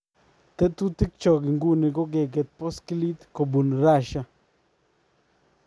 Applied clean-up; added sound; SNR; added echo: none; none; none; none.